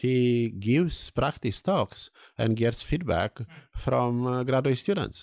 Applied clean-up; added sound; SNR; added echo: none; none; none; none.